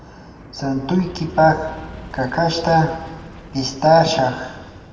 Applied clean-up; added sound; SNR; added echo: none; Aircraft; 17 dB; reverberation time 1.5 s.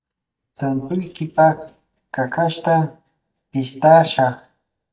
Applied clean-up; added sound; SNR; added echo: neural mask model DeepFilterNet 3.